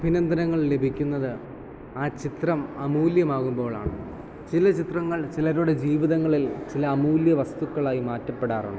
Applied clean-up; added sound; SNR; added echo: none; none; none; none.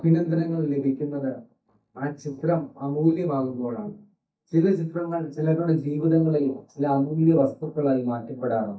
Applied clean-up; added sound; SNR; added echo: neural mask model DeepFilterNet 3.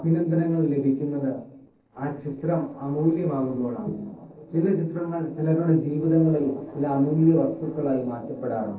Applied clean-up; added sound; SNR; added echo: neural separator model SepFormer DNS4.